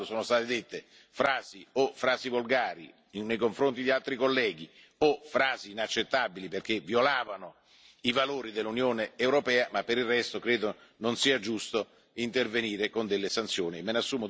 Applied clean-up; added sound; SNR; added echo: none; none; none; none.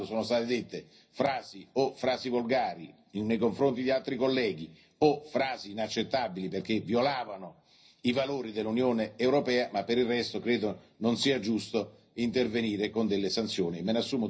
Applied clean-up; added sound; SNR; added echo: none; none; none; reverberation time 0.4 s.